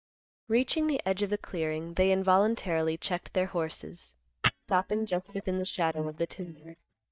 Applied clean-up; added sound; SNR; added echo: neural mask model DeepFilterNet 3.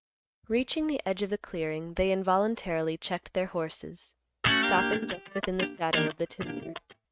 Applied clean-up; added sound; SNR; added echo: neural mask model RNNoise.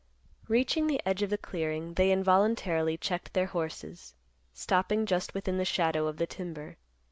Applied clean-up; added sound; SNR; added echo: none; none; none; none.